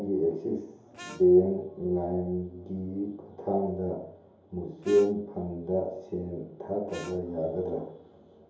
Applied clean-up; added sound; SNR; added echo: none; Harmonica; 18 dB; reverberation time 2.8 s.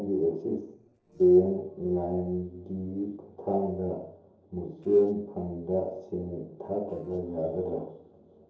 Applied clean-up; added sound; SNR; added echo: neural separator model SepFormer DNS4.